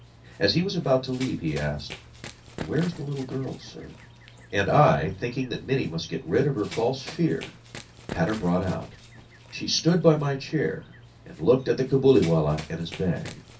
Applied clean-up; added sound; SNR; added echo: none; Run; 18 dB; reverberation time 0.3 s.